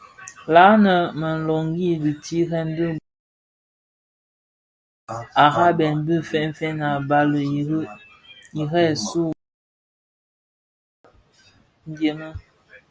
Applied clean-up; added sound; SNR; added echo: none; none; none; none.